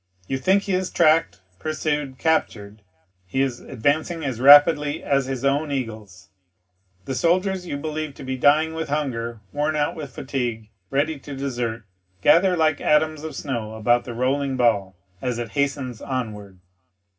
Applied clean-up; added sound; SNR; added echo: none; none; none; reverberation time 0.4 s.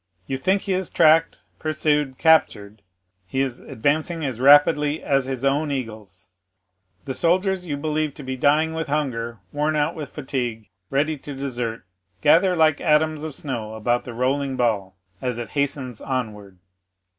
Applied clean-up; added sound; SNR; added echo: none; none; none; none.